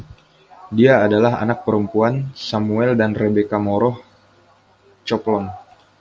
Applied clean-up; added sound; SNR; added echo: none; none; none; none.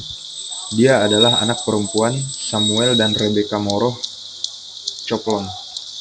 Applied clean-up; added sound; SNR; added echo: none; Bird vocalization, bird call, bird song; 4 dB; none.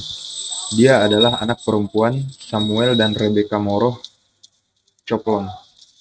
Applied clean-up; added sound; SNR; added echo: neural mask model RNNoise.